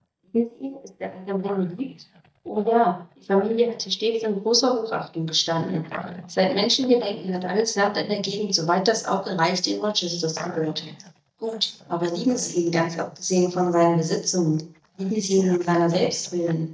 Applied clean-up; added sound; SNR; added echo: neural mask model DeepFilterNet 3.